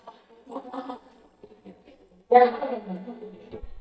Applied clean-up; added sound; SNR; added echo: neural mask model DeepFilterNet 3.